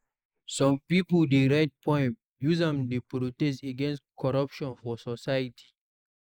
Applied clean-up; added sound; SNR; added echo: neural mask model Resemble Enhance denoiser.